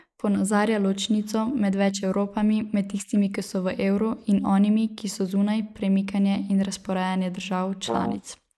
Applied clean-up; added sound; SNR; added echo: neural mask model Resemble Enhance denoiser.